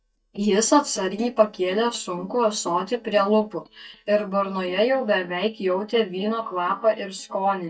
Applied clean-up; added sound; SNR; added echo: neural mask model DeepFilterNet 3.